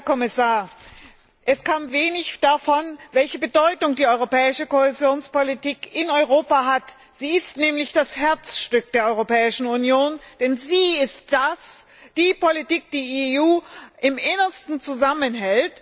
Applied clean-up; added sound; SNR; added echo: none; none; none; none.